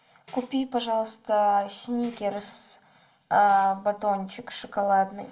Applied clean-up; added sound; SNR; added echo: none; Tambourine; 16 dB; reverberation time 0.3 s.